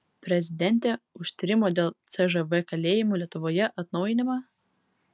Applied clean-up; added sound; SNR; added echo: none; none; none; none.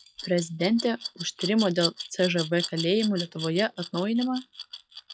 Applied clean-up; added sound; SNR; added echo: classical method log-MMSE.